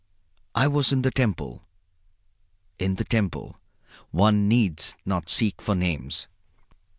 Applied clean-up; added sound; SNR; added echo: none; none; none; none.